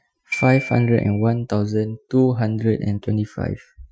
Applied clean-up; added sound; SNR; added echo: classical method Wiener filter.